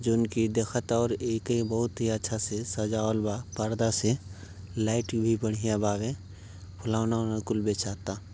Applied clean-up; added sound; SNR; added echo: none; none; none; none.